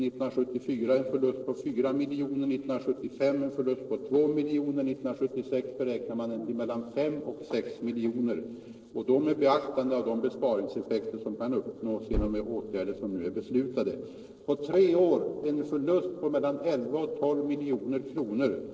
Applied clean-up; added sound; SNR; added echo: neural separator model SepFormer DNS4.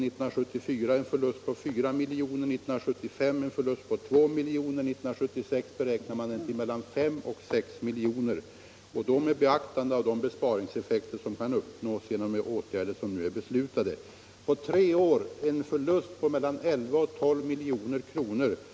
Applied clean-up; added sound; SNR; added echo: none; none; none; none.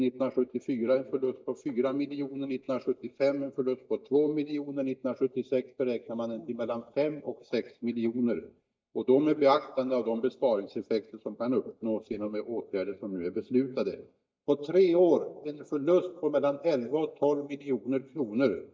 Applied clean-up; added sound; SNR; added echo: neural mask model DeepFilterNet 3.